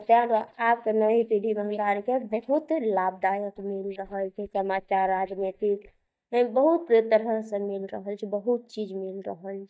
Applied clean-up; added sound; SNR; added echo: neural mask model DeepFilterNet 3.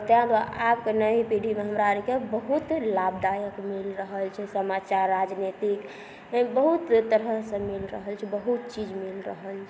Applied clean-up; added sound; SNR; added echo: none; none; none; none.